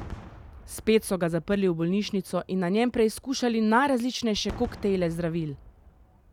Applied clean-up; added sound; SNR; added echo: none; Fireworks; 19 dB; none.